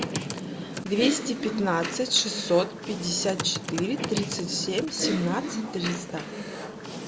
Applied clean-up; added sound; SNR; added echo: none; Computer keyboard; 4 dB; none.